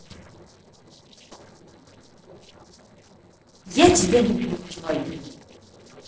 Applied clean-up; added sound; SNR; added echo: neural separator model SepFormer DNS4.